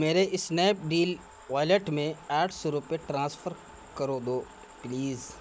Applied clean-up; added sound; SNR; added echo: none; none; none; none.